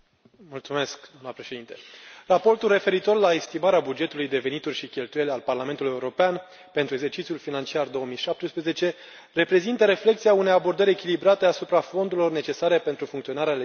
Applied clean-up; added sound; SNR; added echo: none; none; none; none.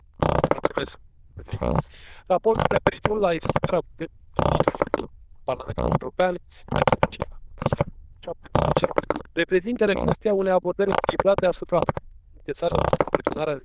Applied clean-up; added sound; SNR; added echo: neural diffusion model UNIVERSE++.